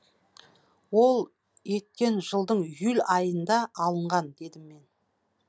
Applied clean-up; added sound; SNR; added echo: none; none; none; none.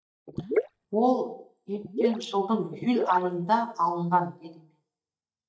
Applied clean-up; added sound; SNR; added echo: neural mask model DeepFilterNet 3.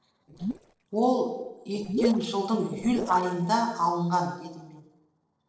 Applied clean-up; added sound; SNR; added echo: neural separator model SepFormer DNS4.